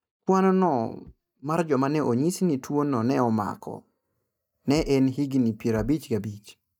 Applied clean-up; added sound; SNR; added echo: neural mask model DeepFilterNet 3.